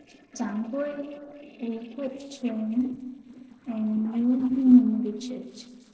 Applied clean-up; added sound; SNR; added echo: neural separator model SepFormer DNS4.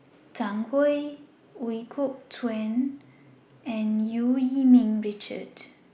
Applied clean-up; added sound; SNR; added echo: none; none; none; none.